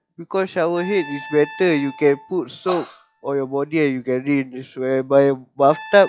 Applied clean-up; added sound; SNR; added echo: classical method log-MMSE.